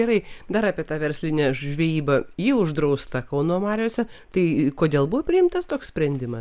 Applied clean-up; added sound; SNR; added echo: none; none; none; none.